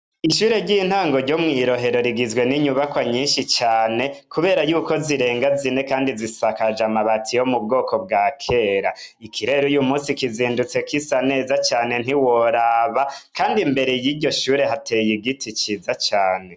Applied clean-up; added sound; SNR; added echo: none; none; none; none.